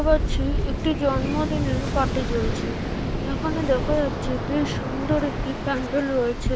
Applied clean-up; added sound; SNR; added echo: none; Waves, surf; 0 dB; none.